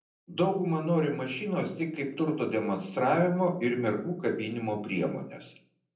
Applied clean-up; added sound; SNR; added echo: none; none; none; reverberation time 0.6 s.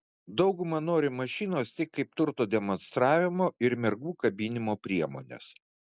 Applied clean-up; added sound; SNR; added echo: none; none; none; none.